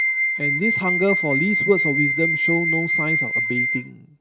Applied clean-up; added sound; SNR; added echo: none; Wind instrument, woodwind instrument; -3 dB; none.